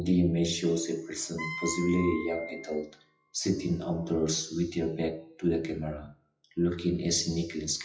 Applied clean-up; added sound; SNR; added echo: classical method WPE with log-MMSE.